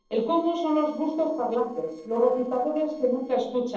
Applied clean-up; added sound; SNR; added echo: neural separator model SepFormer DNS4.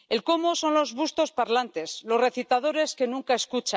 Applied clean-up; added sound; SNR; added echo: none; none; none; none.